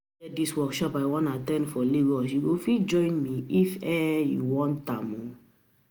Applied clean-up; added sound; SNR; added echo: none; none; none; none.